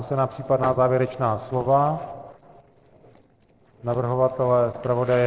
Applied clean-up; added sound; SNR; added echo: neural separator model SepFormer DNS4.